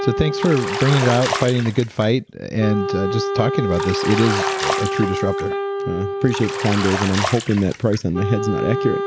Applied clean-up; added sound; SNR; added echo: none; Bathtub (filling or washing) + Wind instrument, woodwind instrument; 4 dB; none.